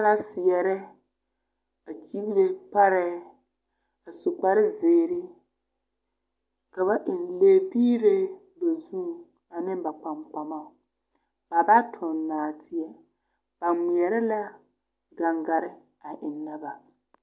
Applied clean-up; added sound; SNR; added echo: none; none; none; none.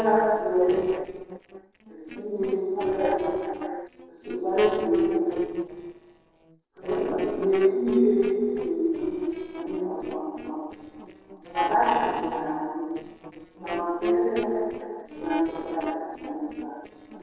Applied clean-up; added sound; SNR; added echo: neural separator model SepFormer DNS4.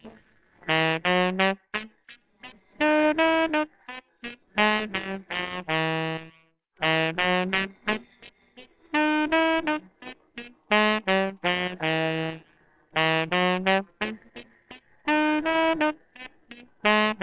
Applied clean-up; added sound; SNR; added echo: neural separator model SepFormer WHAMR!.